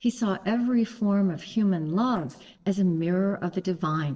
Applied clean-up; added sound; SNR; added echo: neural separator model SepFormer DNS4.